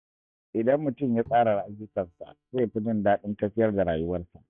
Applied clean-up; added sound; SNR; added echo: neural mask model DeepFilterNet 3.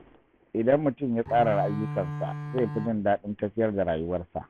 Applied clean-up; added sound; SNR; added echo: none; Bowed string instrument; 8 dB; none.